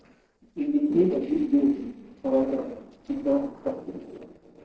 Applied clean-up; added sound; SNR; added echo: neural separator model SepFormer DNS4.